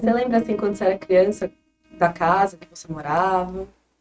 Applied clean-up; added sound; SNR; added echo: neural mask model RNNoise.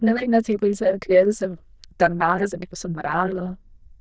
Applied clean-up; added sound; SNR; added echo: neural diffusion model UNIVERSE++.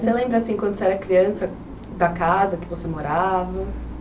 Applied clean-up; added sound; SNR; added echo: none; none; none; none.